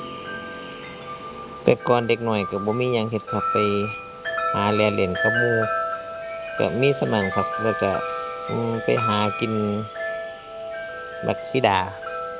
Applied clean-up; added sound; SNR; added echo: none; Wind chime; 4 dB; none.